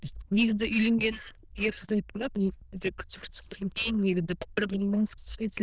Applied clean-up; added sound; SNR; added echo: neural diffusion model UNIVERSE++.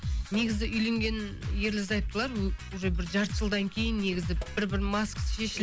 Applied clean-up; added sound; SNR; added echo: none; Sink (filling or washing); 20 dB; none.